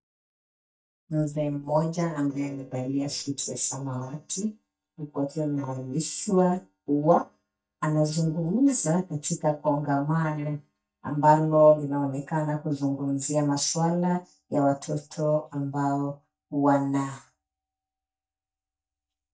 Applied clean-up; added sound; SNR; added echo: neural mask model DeepFilterNet 3.